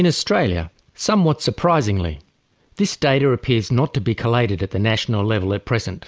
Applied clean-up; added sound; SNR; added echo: none; none; none; none.